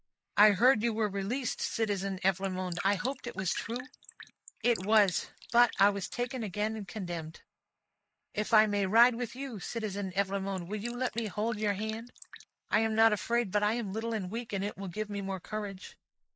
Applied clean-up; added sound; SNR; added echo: neural mask model Resemble Enhance denoiser.